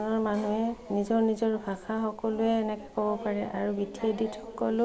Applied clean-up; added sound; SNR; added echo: none; none; none; none.